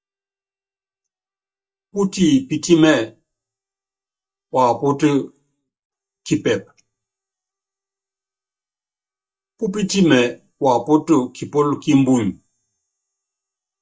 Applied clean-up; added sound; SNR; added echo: neural mask model DeepFilterNet 3.